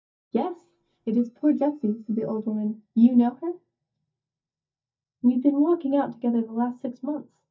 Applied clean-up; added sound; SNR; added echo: neural mask model DeepFilterNet 3.